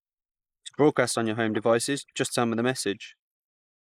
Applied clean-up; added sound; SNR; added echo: neural mask model Resemble Enhance denoiser.